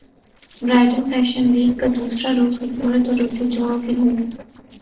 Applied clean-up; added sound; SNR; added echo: neural separator model SepFormer DNS4.